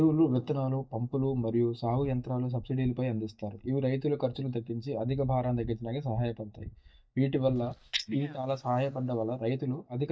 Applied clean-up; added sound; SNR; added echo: neural mask model DeepFilterNet 3.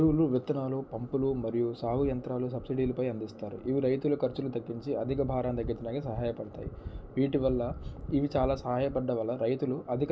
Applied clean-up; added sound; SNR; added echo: none; none; none; none.